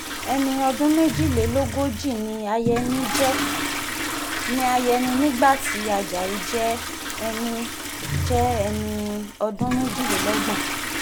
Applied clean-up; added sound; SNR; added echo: none; Toilet flush; 3 dB; none.